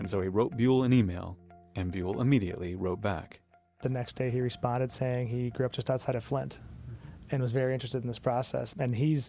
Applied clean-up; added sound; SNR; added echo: none; none; none; none.